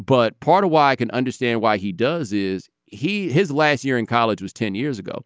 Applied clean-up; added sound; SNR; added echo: none; none; none; none.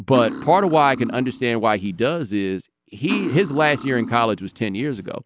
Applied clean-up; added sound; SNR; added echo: none; Cutlery, silverware; 11 dB; none.